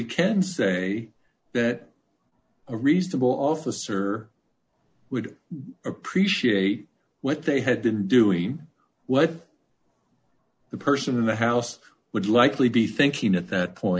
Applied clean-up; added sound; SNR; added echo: none; none; none; none.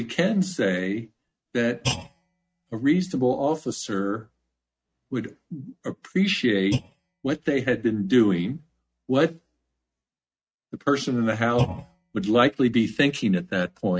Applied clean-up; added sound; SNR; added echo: neural mask model RNNoise.